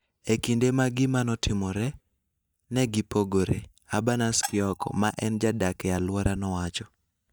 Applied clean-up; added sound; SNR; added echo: neural mask model DeepFilterNet 3.